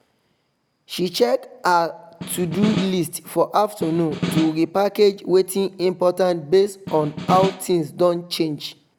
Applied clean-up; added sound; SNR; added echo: none; Snare drum; 7 dB; none.